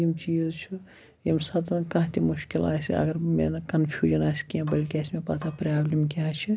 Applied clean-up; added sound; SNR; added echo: none; Cutlery, silverware / Dishes, pots, and pans; 19 dB; none.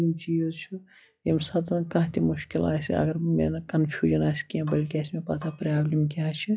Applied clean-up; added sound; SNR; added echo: classical method log-MMSE.